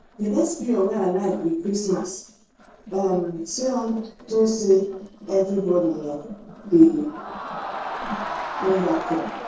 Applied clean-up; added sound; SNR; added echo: neural separator model SepFormer DNS4.